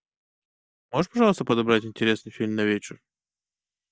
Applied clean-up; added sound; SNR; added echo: neural mask model DeepFilterNet 3.